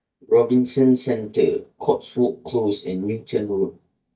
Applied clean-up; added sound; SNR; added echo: neural mask model DeepFilterNet 3.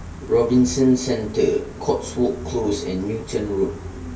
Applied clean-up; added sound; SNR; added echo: none; Gull, seagull; 13 dB; reverberation time 0.2 s.